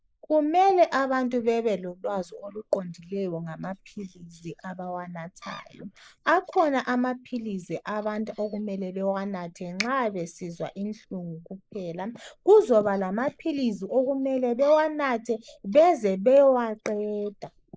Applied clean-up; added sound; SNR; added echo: neural mask model Resemble Enhance denoiser.